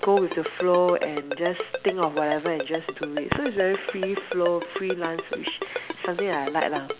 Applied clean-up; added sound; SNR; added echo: none; Chink, clink + Ringtone; 6 dB; none.